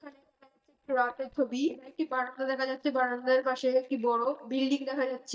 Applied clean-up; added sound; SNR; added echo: neural mask model DeepFilterNet 3.